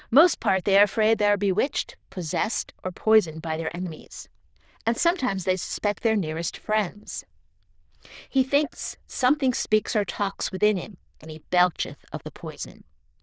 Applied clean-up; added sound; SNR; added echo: neural diffusion model UNIVERSE++.